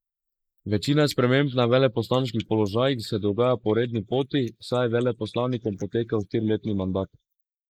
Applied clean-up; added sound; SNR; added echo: neural mask model Resemble Enhance denoiser.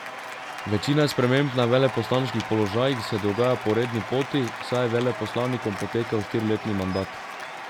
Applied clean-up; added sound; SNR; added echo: none; Applause / Cheering; 10 dB; none.